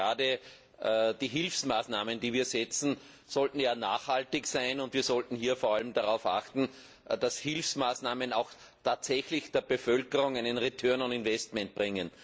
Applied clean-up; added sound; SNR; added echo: none; none; none; none.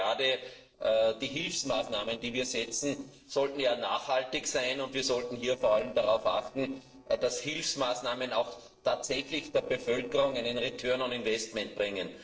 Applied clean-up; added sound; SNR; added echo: neural separator model SepFormer DNS4.